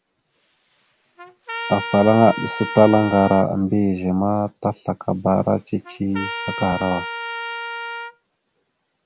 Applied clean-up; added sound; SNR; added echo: none; Trumpet; 11 dB; none.